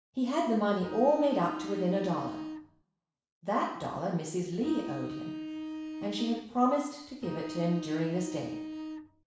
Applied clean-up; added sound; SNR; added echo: none; Bowed string instrument; 8 dB; reverberation time 0.7 s.